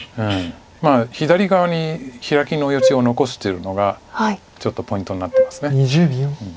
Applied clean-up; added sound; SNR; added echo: none; Wind instrument, woodwind instrument; 1 dB; none.